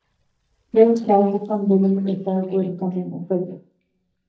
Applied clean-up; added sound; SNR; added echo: neural mask model DeepFilterNet 3.